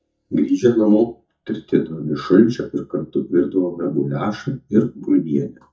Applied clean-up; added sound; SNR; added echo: neural mask model DeepFilterNet 3.